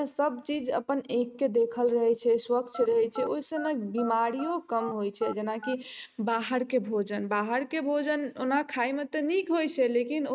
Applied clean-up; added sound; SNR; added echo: neural mask model RNNoise.